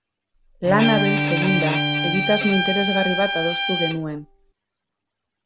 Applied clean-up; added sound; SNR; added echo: none; Bowed string instrument + Bowed string instrument; -1 dB; none.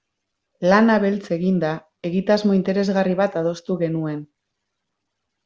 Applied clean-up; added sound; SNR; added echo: none; none; none; none.